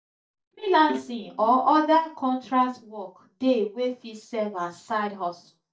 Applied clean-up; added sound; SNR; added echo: neural mask model DeepFilterNet 3.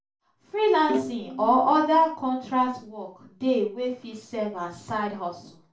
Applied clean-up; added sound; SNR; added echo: none; Bowed string instrument; 9 dB; reverberation time 0.3 s.